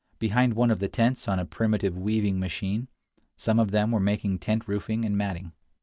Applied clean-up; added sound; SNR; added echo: none; none; none; none.